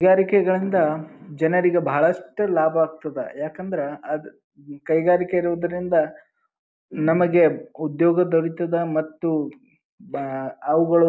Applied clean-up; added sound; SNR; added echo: none; none; none; none.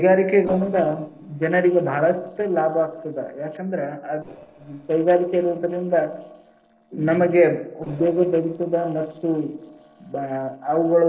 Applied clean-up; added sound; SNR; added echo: neural separator model SepFormer DNS4.